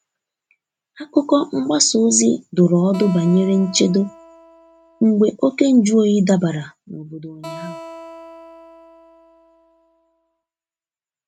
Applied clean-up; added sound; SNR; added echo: neural mask model RNNoise.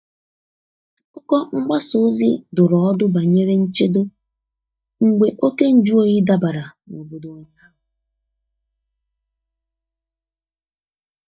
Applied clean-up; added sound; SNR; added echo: neural mask model DeepFilterNet 3.